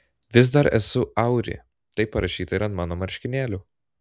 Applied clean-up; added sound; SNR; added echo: none; none; none; none.